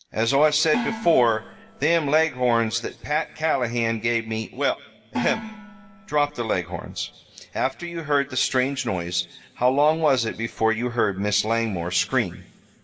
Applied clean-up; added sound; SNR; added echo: none; Gong; 10 dB; reverberation time 1.4 s.